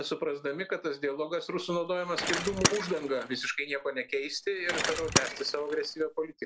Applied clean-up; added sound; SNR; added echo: none; Bicycle; 2 dB; none.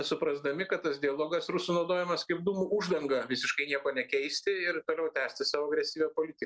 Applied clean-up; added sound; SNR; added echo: none; none; none; none.